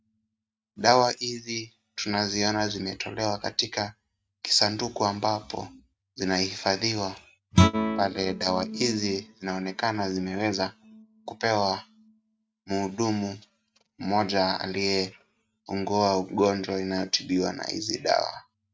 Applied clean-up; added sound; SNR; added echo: neural mask model RNNoise.